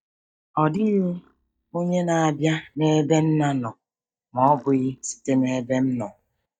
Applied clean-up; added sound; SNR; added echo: neural mask model DeepFilterNet 3.